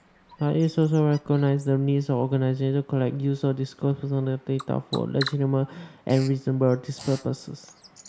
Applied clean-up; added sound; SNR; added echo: none; Bird vocalization, bird call, bird song; 20 dB; none.